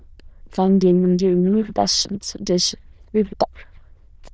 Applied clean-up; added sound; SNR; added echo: neural diffusion model UNIVERSE++.